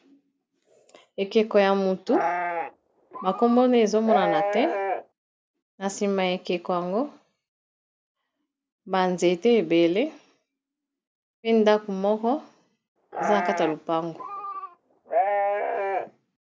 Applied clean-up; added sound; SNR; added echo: none; Livestock, farm animals, working animals; 2 dB; none.